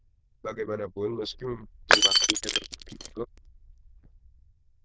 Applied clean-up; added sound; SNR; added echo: neural diffusion model UNIVERSE++.